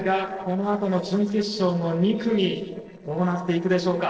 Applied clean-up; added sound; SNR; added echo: neural separator model SepFormer DNS4.